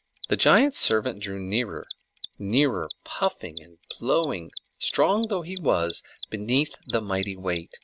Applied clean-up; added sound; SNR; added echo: none; Mechanisms; 17 dB; none.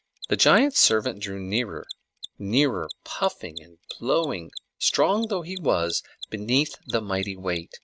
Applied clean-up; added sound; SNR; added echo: neural mask model RNNoise.